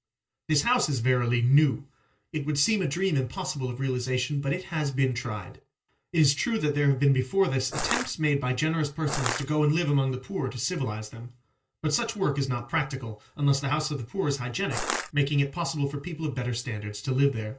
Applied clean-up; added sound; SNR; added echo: none; Crushing; 3 dB; reverberation time 0.2 s.